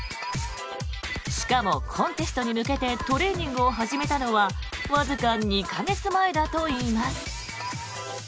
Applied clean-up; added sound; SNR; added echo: none; none; none; none.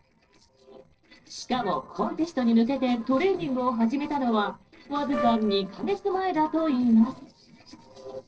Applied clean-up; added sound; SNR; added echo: neural separator model SepFormer DNS4.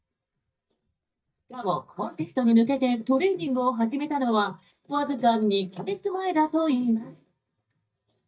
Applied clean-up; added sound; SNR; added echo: neural mask model DeepFilterNet 3.